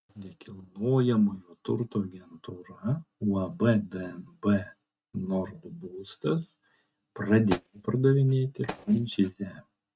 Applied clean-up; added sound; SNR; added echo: neural mask model RNNoise.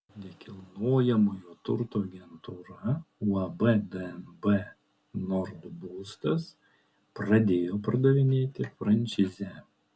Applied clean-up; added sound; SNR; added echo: none; none; none; none.